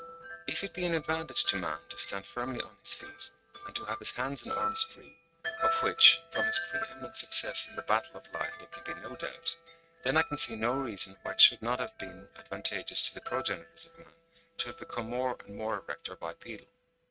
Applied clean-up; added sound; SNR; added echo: neural mask model RNNoise.